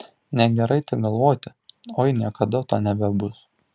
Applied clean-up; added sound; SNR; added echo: none; Chime; 18 dB; none.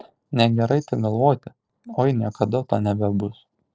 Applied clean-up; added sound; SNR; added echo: neural separator model SepFormer DNS4.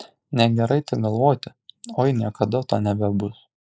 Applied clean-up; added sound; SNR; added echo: neural mask model Resemble Enhance denoiser.